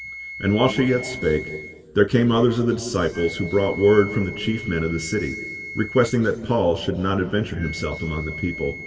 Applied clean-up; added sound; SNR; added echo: none; Wind instrument, woodwind instrument; 14 dB; reverberation time 1.8 s.